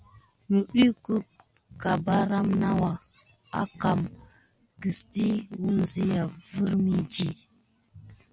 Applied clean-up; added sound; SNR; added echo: none; none; none; none.